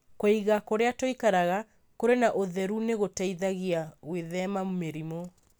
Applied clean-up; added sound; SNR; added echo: none; none; none; none.